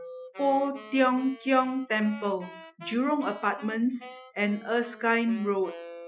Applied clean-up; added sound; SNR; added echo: classical method Wiener filter.